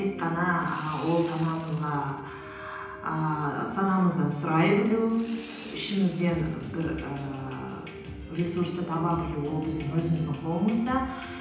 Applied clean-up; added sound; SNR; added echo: none; Sawing; 19 dB; reverberation time 0.9 s.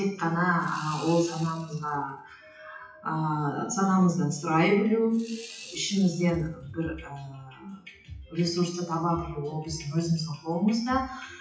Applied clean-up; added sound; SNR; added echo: classical method WPE with log-MMSE.